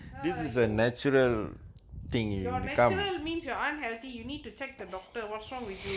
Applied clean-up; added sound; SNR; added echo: none; none; none; none.